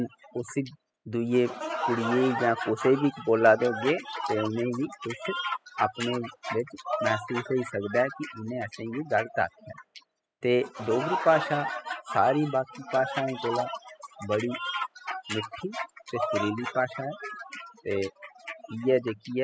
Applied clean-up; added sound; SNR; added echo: classical method spectral subtraction.